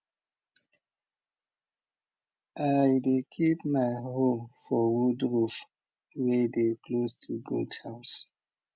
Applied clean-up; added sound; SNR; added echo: none; none; none; none.